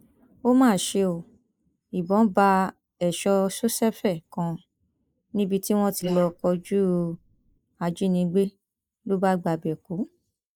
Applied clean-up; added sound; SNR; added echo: neural mask model Resemble Enhance denoiser.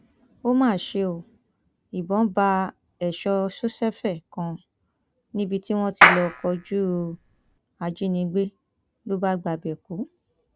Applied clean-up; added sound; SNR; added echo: none; Clapping; -5 dB; none.